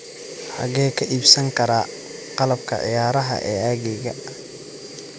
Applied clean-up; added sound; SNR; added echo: none; Insect; 20 dB; none.